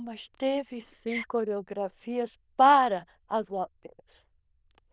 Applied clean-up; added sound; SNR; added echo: neural diffusion model UNIVERSE++.